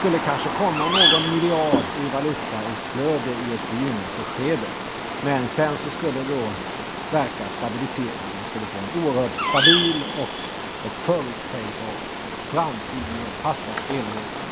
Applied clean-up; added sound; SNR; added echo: none; Bird vocalization, bird call, bird song; 0 dB; none.